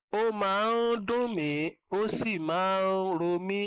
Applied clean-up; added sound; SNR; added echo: neural mask model Resemble Enhance denoiser.